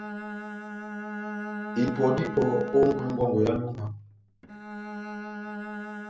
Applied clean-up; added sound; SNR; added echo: none; Bowed string instrument; 8 dB; none.